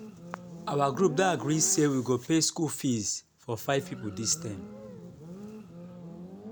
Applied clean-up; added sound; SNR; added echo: none; Motorcycle; 14 dB; none.